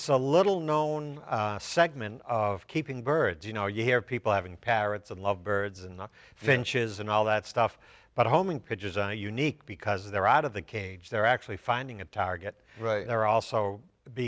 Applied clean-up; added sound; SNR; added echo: none; none; none; none.